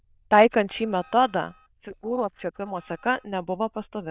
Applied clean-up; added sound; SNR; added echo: neural diffusion model UNIVERSE++.